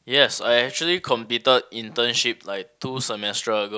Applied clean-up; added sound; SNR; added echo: none; none; none; none.